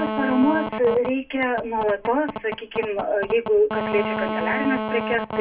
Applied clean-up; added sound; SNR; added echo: none; Telephone; 6 dB; reverberation time 0.2 s.